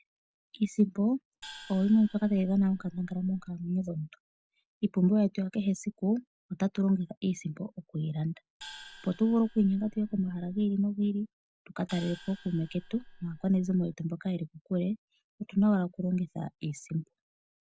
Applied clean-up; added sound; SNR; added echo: none; Gong; 20 dB; none.